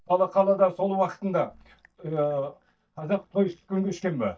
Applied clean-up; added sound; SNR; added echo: neural mask model DeepFilterNet 3.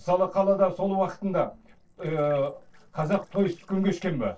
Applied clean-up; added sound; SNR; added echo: neural separator model SepFormer DNS4.